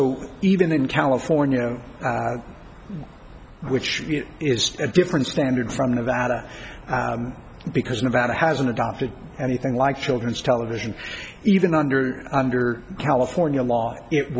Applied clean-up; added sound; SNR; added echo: none; Explosion; 19 dB; none.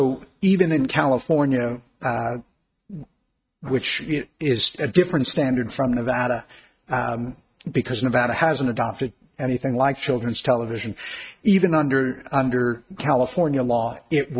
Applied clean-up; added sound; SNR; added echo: neural mask model RNNoise.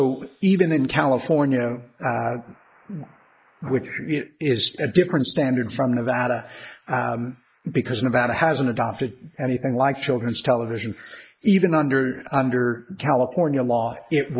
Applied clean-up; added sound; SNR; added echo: neural mask model Resemble Enhance denoiser.